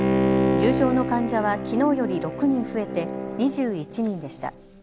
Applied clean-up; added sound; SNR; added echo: none; Bowed string instrument; 1 dB; none.